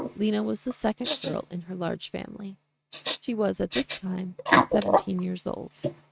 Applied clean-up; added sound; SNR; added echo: neural mask model RNNoise.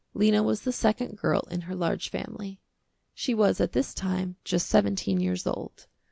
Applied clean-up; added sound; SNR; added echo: none; none; none; none.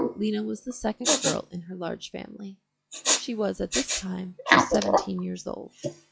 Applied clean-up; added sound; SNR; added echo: classical method log-MMSE.